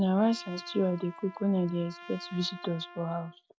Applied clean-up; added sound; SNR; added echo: none; Trumpet; 18 dB; none.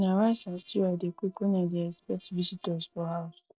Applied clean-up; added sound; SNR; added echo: neural separator model SepFormer DNS4.